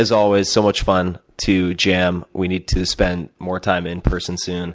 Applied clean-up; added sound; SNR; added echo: none; none; none; none.